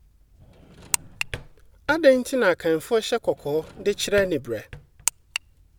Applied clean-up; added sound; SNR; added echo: none; Drawer open or close; 19 dB; none.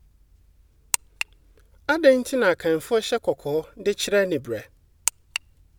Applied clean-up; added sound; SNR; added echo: none; none; none; none.